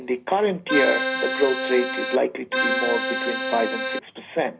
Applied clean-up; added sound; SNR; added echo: none; Accordion; -1 dB; reverberation time 0.4 s.